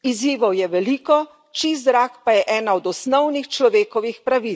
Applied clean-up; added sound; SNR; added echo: none; none; none; none.